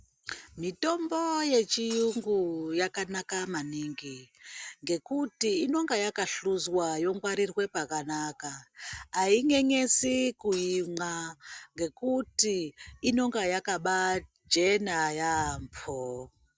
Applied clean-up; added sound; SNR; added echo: none; Shatter; 13 dB; none.